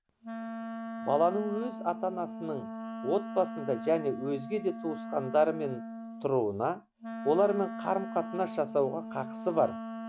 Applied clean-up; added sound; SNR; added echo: none; Wind instrument, woodwind instrument; 9 dB; none.